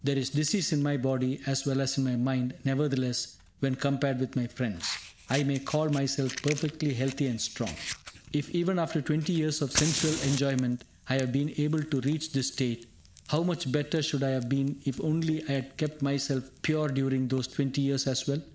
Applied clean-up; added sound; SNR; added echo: none; Fire; 14 dB; none.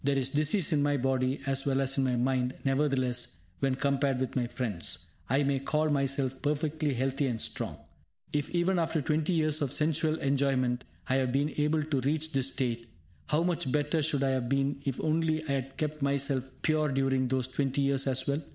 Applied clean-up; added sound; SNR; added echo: none; none; none; none.